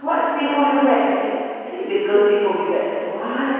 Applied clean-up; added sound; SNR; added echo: none; none; none; reverberation time 2.2 s.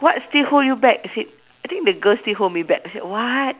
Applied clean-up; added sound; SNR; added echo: none; none; none; none.